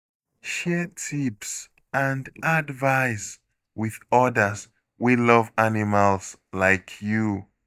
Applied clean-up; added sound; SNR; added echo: neural mask model DeepFilterNet 3.